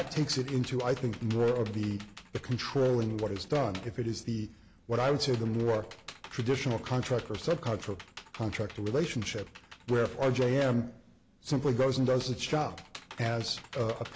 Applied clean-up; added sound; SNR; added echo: none; Computer keyboard; 19 dB; none.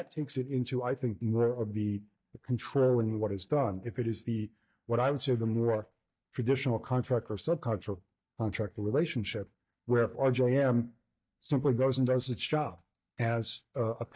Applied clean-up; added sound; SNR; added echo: neural mask model DeepFilterNet 3.